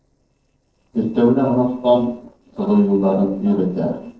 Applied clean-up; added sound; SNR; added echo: neural separator model SepFormer DNS4.